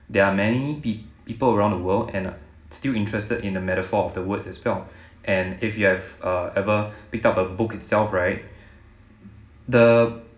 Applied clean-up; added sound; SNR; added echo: none; none; none; reverberation time 0.5 s.